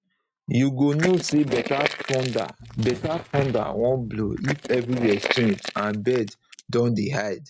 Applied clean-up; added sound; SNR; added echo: neural mask model RNNoise.